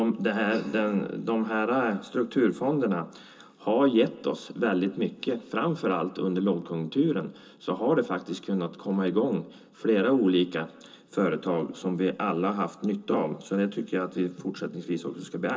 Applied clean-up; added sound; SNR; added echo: none; none; none; reverberation time 0.2 s.